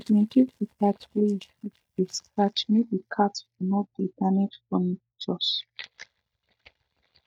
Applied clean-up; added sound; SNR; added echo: neural mask model DeepFilterNet 3.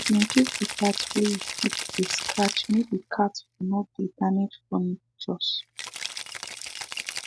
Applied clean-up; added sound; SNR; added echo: none; Rattle (instrument); 7 dB; none.